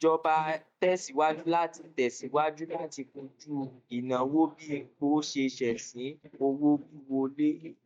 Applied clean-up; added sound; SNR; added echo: neural mask model DeepFilterNet 3.